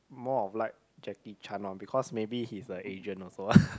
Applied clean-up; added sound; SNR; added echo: none; none; none; none.